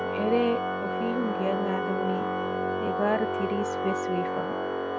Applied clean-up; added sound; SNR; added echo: none; Organ; -2 dB; none.